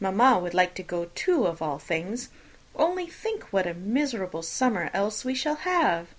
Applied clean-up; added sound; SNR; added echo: none; none; none; none.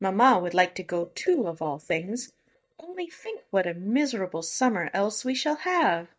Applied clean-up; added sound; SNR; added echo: neural mask model DeepFilterNet 3.